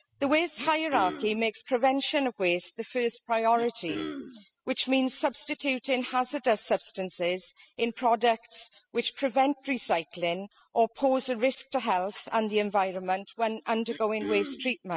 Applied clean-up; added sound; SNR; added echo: classical method spectral subtraction.